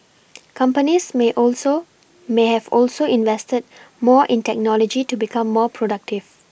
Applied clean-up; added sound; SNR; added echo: none; none; none; none.